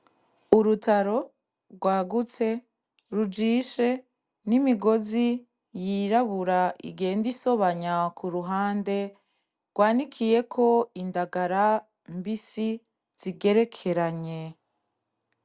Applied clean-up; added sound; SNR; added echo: none; none; none; none.